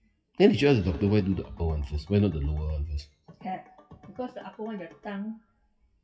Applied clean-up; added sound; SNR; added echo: classical method WPE with log-MMSE.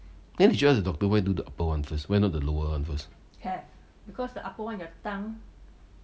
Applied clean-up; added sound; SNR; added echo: none; none; none; none.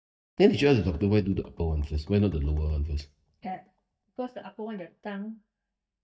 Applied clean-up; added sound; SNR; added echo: neural mask model DeepFilterNet 3.